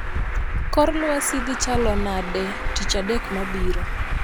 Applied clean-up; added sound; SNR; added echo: none; Traffic noise, roadway noise; -2 dB; none.